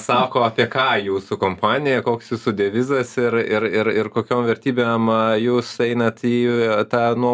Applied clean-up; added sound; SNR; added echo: none; none; none; none.